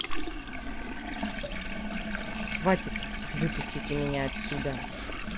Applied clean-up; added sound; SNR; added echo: none; Sink (filling or washing) / Water tap, faucet; 3 dB; none.